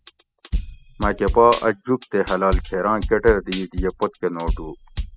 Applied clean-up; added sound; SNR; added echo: classical method spectral subtraction.